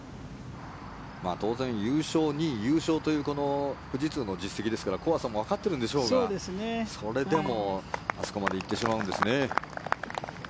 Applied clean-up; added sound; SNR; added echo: none; none; none; none.